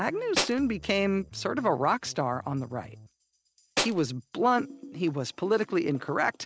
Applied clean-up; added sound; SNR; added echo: none; Tools; 1 dB; none.